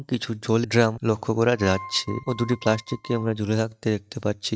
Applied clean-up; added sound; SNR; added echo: neural mask model RNNoise.